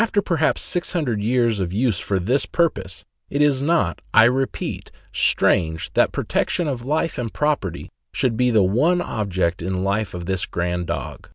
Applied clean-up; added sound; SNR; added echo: none; none; none; none.